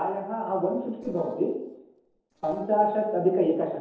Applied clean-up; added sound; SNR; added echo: neural separator model SepFormer DNS4.